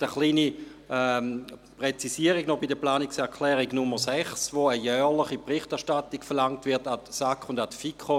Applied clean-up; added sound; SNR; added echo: none; none; none; none.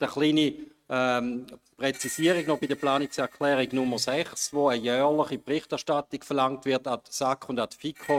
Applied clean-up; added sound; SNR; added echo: neural mask model RNNoise.